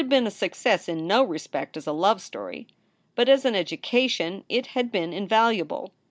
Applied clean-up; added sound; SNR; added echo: none; none; none; none.